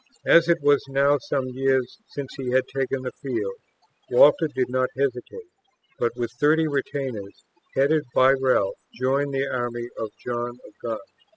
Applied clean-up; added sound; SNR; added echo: classical method spectral subtraction.